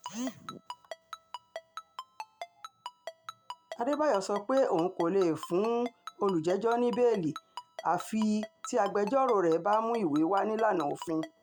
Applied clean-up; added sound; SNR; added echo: none; Ringtone; 15 dB; none.